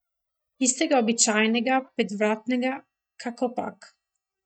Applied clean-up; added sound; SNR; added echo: neural mask model DeepFilterNet 3.